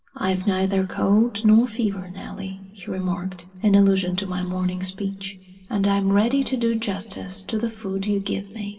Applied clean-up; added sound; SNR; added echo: none; none; none; reverberation time 1.9 s.